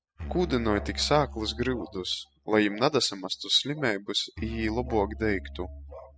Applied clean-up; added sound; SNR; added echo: classical method spectral subtraction.